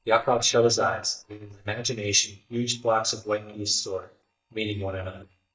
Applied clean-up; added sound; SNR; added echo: neural mask model DeepFilterNet 3.